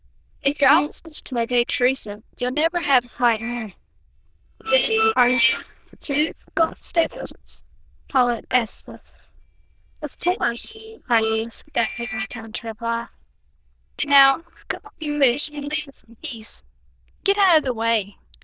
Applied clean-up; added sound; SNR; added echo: neural diffusion model UNIVERSE++.